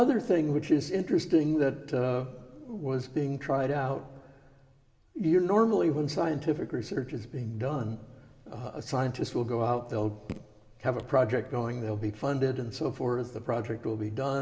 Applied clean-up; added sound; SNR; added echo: none; Raindrop / Drip; 18 dB; reverberation time 1.3 s.